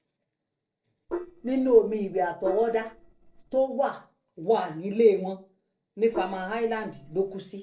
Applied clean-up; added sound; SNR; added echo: neural separator model SepFormer DNS4.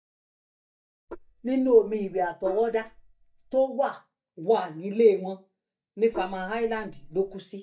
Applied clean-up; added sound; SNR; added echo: neural mask model DeepFilterNet 3.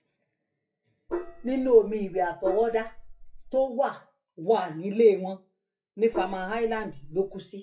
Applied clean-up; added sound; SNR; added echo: classical method WPE with log-MMSE.